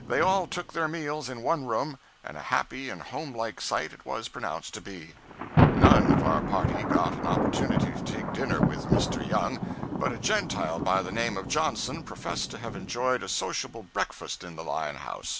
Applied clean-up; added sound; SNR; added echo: none; Thunder; -1 dB; none.